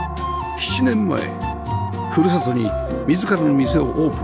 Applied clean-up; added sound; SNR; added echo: none; Siren; 14 dB; none.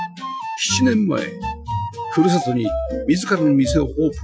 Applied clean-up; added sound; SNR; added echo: classical method Wiener filter.